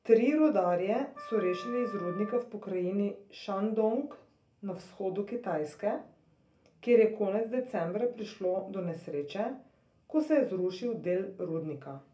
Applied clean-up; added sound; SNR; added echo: none; Wind instrument, woodwind instrument; 14 dB; reverberation time 0.3 s.